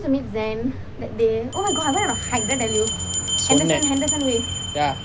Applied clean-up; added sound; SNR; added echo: none; Bell; 4 dB; none.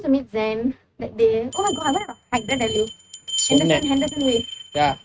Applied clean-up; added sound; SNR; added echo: neural mask model RNNoise.